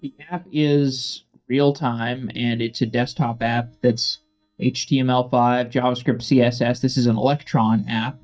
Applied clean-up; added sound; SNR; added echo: neural mask model DeepFilterNet 3.